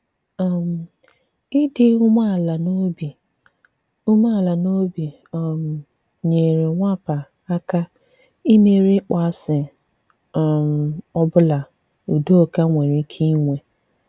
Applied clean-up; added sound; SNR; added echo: none; none; none; none.